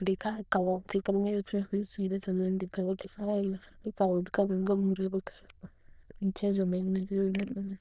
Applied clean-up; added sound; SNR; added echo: neural diffusion model UNIVERSE++.